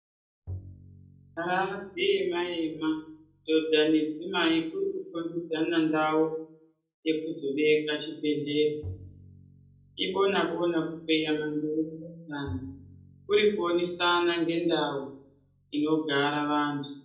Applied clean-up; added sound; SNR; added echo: none; Bowed string instrument; 19 dB; reverberation time 0.6 s.